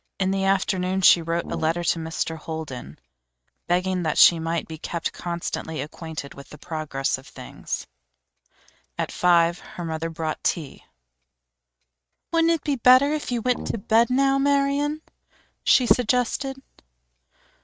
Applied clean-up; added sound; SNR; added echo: neural mask model RNNoise.